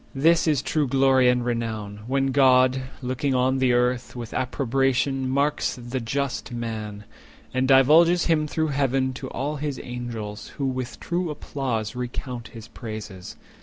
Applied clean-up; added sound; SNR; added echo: none; none; none; none.